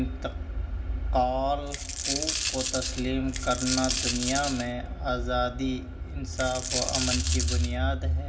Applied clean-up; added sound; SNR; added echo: none; Coin (dropping); 3 dB; reverberation time 0.3 s.